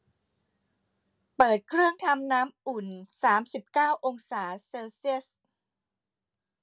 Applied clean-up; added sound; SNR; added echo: none; none; none; none.